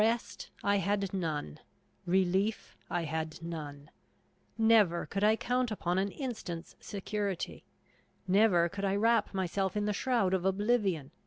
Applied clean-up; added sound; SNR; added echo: none; none; none; none.